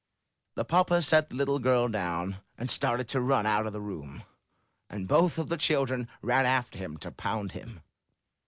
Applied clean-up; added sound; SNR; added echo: none; none; none; none.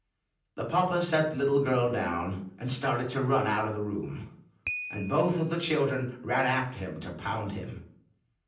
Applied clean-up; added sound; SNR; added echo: none; Piano; 18 dB; reverberation time 0.6 s.